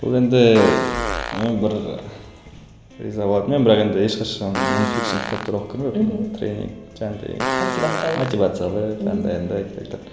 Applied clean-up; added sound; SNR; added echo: none; Fart; 7 dB; reverberation time 0.6 s.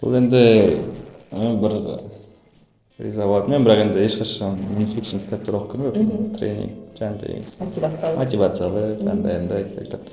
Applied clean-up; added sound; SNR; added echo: neural separator model SepFormer DNS4.